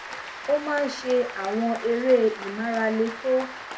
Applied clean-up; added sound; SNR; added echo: none; Applause; 12 dB; reverberation time 0.3 s.